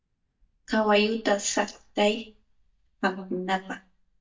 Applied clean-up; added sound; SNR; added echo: neural mask model DeepFilterNet 3.